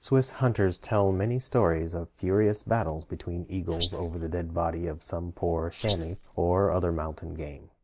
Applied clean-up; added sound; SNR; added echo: neural mask model Resemble Enhance denoiser.